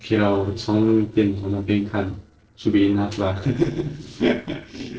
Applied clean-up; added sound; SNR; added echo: neural separator model SepFormer DNS4.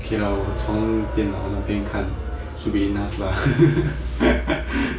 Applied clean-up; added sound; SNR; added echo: none; Crowd; 16 dB; none.